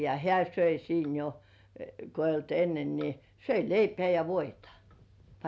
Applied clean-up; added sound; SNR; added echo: none; none; none; none.